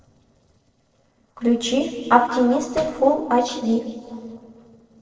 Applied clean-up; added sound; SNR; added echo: neural separator model SepFormer DNS4.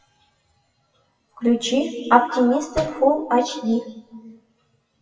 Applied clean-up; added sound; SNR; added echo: classical method WPE with log-MMSE.